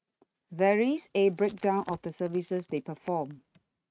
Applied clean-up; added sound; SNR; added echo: neural mask model RNNoise.